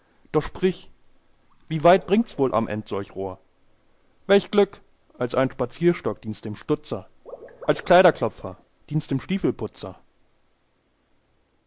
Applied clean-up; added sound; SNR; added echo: neural mask model Resemble Enhance denoiser.